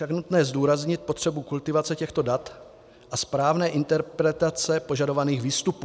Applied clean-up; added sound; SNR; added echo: none; none; none; none.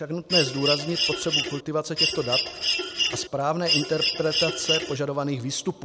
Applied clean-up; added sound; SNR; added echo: none; Mechanisms; -2 dB; none.